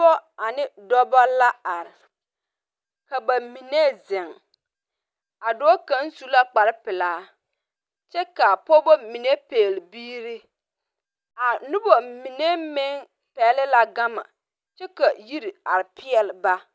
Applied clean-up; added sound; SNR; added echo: none; none; none; none.